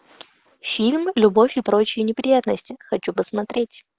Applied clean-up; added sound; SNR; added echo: none; none; none; none.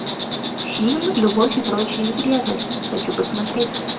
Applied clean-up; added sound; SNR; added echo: none; Insect; 4 dB; reverberation time 1.0 s.